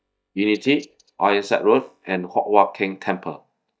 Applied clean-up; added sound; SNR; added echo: neural mask model DeepFilterNet 3.